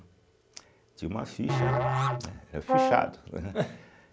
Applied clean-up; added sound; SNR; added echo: none; Brass instrument + Musical instrument; -5 dB; none.